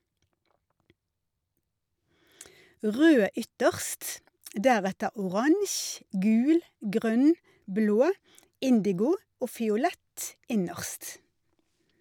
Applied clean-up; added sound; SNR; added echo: none; none; none; none.